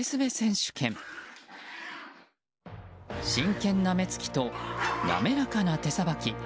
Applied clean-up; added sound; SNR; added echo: none; Growling; 10 dB; none.